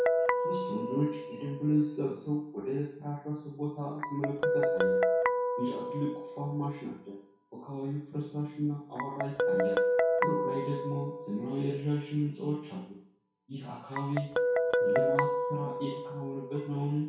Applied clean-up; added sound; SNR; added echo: none; Guitar; -2 dB; reverberation time 0.6 s.